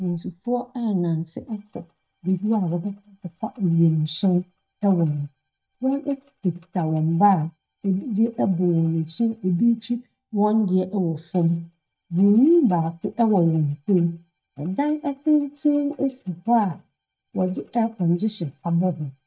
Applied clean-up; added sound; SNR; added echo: neural mask model DeepFilterNet 3.